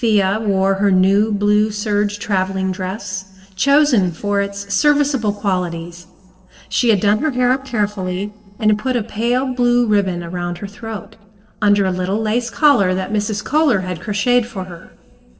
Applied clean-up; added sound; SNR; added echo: neural separator model SepFormer DNS4.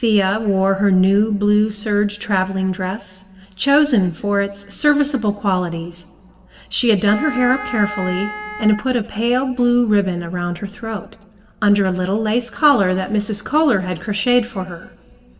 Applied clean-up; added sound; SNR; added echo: none; Wind instrument, woodwind instrument; 10 dB; reverberation time 2.1 s.